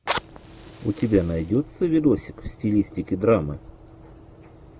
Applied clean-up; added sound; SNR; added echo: none; Fire; 15 dB; none.